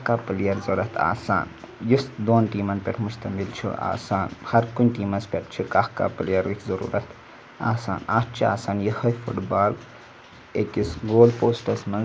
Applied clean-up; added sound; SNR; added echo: none; none; none; none.